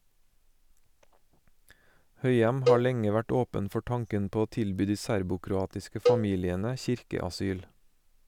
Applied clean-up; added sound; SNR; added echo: none; Cowbell; 2 dB; none.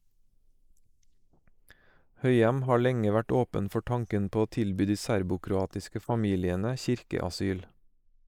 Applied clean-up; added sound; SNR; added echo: neural mask model Resemble Enhance denoiser.